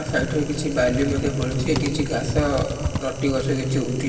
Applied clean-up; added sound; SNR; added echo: none; Typing; 7 dB; reverberation time 2.6 s.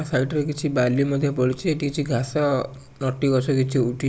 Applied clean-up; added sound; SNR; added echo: none; none; none; none.